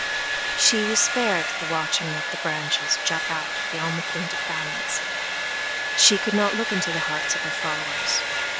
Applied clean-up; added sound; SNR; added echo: none; Domestic sounds, home sounds; 0 dB; none.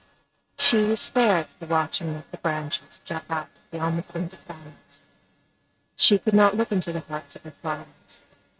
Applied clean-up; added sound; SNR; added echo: neural mask model RNNoise.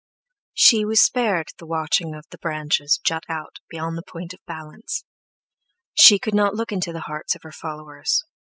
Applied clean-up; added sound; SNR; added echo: none; none; none; none.